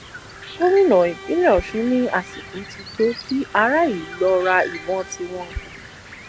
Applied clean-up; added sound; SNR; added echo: none; Bowed string instrument + Bird; 15 dB; none.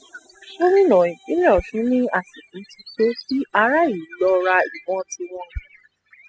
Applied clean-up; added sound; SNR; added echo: classical method spectral subtraction.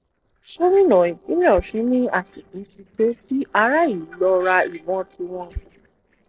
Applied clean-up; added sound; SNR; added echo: neural separator model SepFormer DNS4.